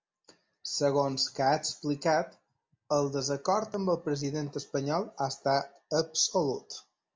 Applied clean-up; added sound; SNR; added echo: none; none; none; none.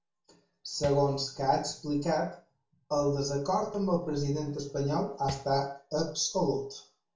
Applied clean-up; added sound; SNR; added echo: none; Tap; 12 dB; reverberation time 0.4 s.